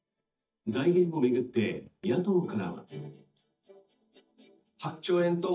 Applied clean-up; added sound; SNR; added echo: neural mask model DeepFilterNet 3.